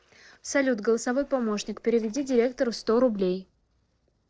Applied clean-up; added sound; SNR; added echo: neural separator model SepFormer DNS4.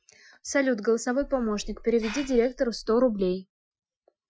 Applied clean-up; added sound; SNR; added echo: classical method Wiener filter.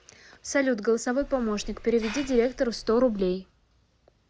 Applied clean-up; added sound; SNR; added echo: none; Hiss; 14 dB; none.